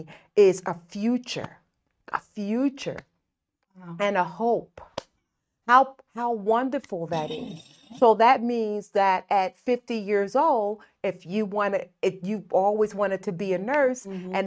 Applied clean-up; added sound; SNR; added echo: neural mask model RNNoise.